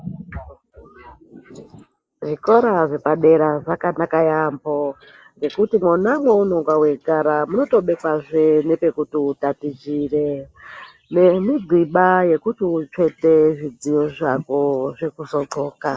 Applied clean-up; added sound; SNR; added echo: neural mask model Resemble Enhance denoiser.